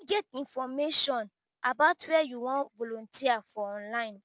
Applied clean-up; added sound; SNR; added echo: none; none; none; none.